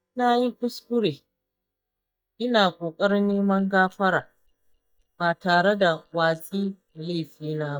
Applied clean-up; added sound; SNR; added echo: neural mask model DeepFilterNet 3.